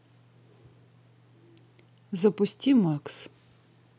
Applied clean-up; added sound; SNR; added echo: none; none; none; none.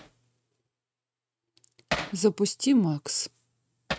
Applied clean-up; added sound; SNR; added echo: neural mask model RNNoise.